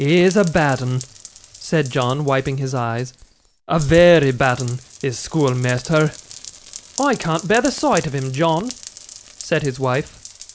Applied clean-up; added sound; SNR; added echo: none; Rain; 17 dB; none.